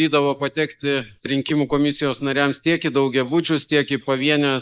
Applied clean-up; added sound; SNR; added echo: neural mask model Resemble Enhance denoiser.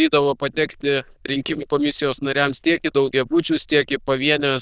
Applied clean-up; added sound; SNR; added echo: neural diffusion model UNIVERSE++.